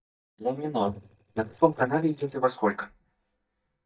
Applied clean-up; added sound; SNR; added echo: neural mask model DeepFilterNet 3.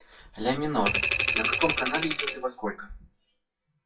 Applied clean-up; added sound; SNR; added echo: classical method WPE with log-MMSE.